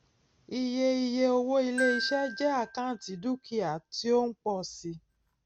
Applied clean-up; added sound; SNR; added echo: none; Glockenspiel; 10 dB; none.